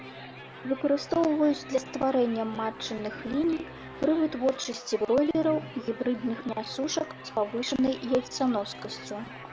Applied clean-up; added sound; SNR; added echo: none; Crowd + Musical instrument; 14 dB; none.